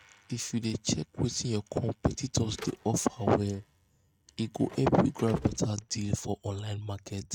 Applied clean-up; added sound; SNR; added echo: neural mask model RNNoise.